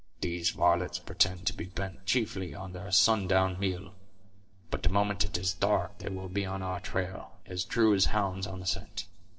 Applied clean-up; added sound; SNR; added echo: neural separator model SepFormer DNS4.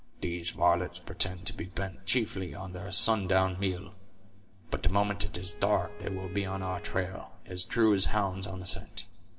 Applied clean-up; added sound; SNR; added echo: none; Bowed string instrument; 19 dB; reverberation time 0.9 s.